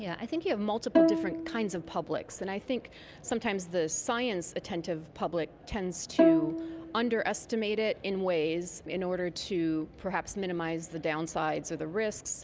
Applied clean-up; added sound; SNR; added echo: none; Bowed string instrument; -2 dB; none.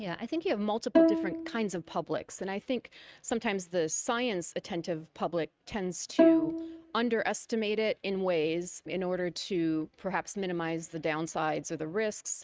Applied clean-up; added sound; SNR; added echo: neural mask model RNNoise.